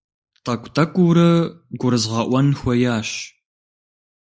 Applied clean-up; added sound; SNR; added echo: neural mask model Resemble Enhance denoiser.